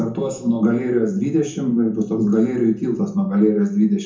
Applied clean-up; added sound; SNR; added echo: none; none; none; reverberation time 0.6 s.